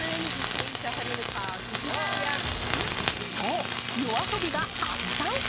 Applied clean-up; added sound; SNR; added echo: none; Tools; -3 dB; none.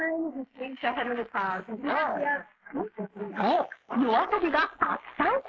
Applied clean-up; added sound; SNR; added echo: neural mask model Resemble Enhance denoiser.